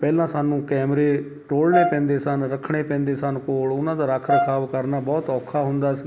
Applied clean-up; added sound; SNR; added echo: none; Brass instrument; 4 dB; none.